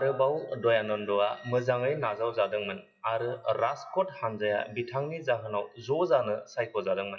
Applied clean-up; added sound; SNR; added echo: classical method WPE with log-MMSE.